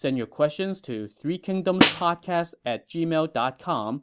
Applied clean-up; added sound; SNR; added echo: none; Snare drum; -2 dB; none.